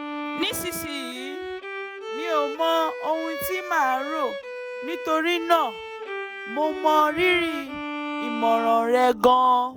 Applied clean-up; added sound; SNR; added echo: none; Bowed string instrument; 9 dB; none.